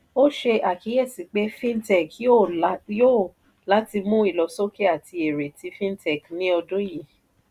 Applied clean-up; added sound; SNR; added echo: none; none; none; none.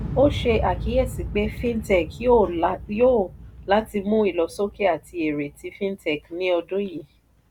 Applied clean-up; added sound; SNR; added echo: none; Explosion; 11 dB; none.